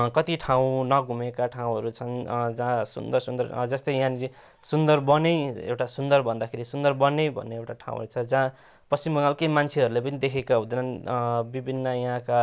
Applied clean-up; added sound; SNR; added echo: none; none; none; none.